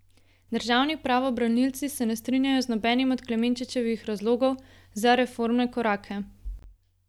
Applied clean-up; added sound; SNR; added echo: none; none; none; none.